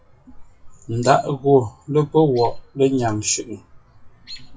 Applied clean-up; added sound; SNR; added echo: classical method WPE with log-MMSE.